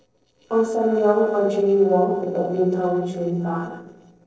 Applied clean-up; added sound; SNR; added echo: neural separator model SepFormer DNS4.